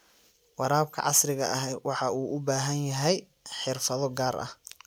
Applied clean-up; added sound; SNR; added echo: none; none; none; none.